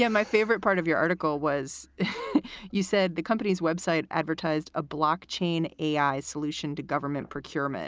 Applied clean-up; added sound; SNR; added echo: none; none; none; none.